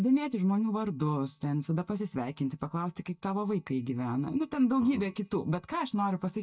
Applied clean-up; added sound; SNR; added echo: neural mask model DeepFilterNet 3.